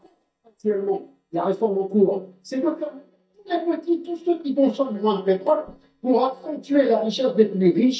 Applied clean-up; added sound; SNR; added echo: neural mask model DeepFilterNet 3.